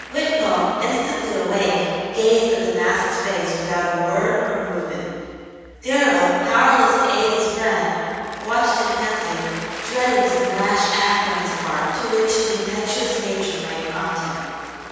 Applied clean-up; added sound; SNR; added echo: none; Applause / Cheering; 15 dB; reverberation time 2.1 s.